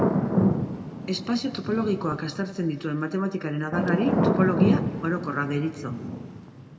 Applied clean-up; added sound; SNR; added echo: none; Thunder / Rain; -1 dB; reverberation time 1.9 s.